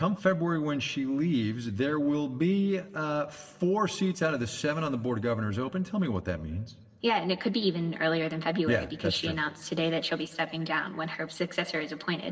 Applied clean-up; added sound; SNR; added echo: none; none; none; reverberation time 1.6 s.